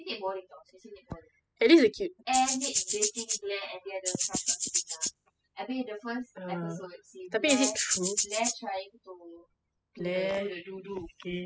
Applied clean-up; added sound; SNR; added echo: classical method spectral subtraction.